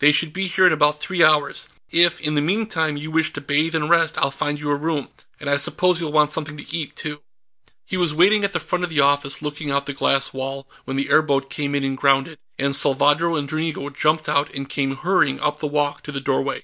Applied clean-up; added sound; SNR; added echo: none; none; none; none.